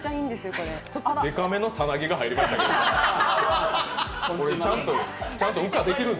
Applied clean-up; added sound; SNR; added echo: none; none; none; none.